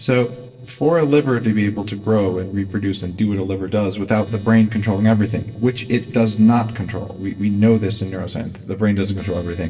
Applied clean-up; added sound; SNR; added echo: neural separator model SepFormer DNS4.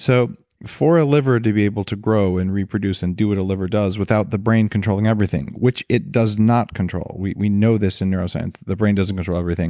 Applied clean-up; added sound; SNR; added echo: none; none; none; none.